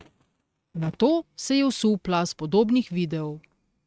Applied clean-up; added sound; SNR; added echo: neural mask model RNNoise.